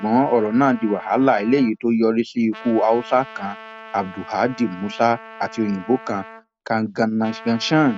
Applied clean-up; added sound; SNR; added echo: none; Trumpet; 19 dB; none.